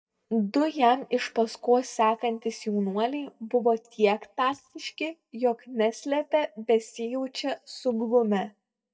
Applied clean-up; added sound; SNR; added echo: neural mask model DeepFilterNet 3.